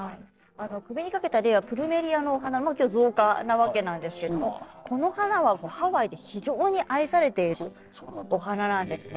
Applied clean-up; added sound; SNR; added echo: neural separator model SepFormer DNS4.